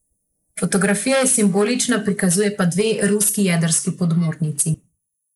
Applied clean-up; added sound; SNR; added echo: neural mask model Resemble Enhance denoiser.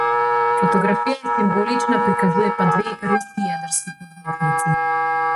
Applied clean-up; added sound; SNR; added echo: neural mask model RNNoise.